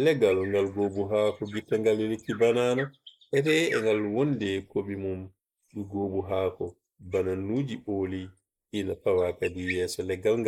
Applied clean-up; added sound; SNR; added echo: neural mask model Resemble Enhance denoiser.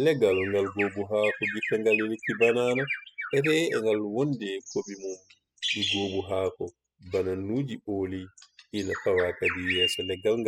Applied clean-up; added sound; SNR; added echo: classical method spectral subtraction.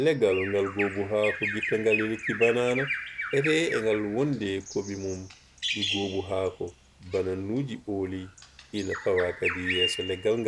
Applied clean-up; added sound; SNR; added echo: none; Bird vocalization, bird call, bird song; 7 dB; none.